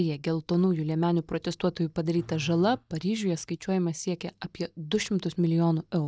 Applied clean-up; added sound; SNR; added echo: neural mask model DeepFilterNet 3.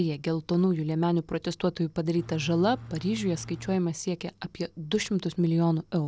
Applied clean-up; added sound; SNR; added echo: none; Engine / Truck; 14 dB; none.